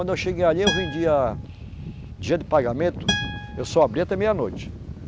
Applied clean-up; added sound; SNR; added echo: none; Acoustic guitar; 8 dB; none.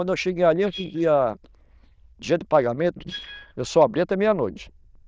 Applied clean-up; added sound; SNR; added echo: neural diffusion model UNIVERSE++.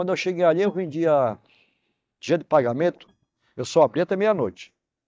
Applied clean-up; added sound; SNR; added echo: neural mask model DeepFilterNet 3.